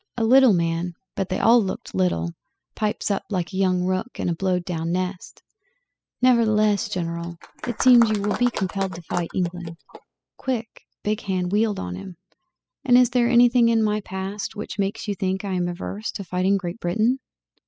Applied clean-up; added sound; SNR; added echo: classical method spectral subtraction.